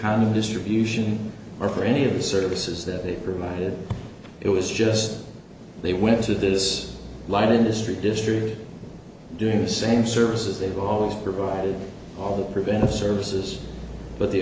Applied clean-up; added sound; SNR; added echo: none; none; none; none.